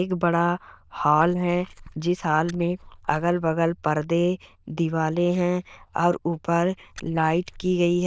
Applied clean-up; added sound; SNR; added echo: neural diffusion model UNIVERSE++.